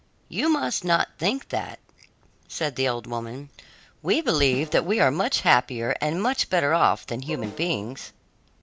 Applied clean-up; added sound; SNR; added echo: none; Snare drum + Bowed string instrument; 15 dB; none.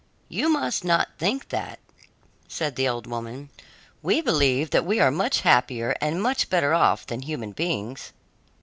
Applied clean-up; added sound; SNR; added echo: none; none; none; none.